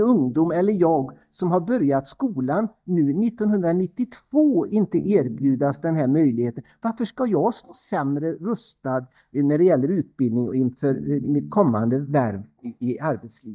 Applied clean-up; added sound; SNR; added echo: neural mask model DeepFilterNet 3.